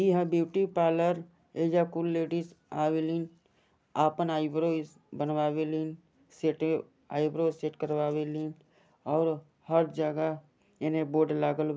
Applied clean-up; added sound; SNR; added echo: none; none; none; none.